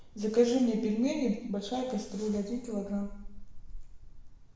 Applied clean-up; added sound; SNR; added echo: none; Thunder; 13 dB; reverberation time 0.8 s.